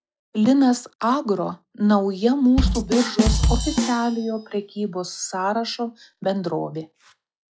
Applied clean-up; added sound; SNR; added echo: classical method log-MMSE.